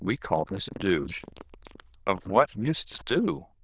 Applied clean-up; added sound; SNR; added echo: neural diffusion model UNIVERSE++.